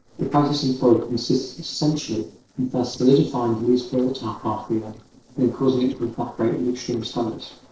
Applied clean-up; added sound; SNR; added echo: neural separator model SepFormer DNS4.